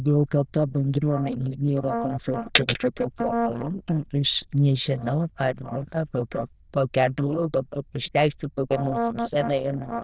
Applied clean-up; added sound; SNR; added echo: neural diffusion model UNIVERSE++.